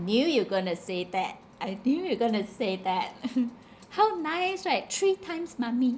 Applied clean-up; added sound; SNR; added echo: none; none; none; none.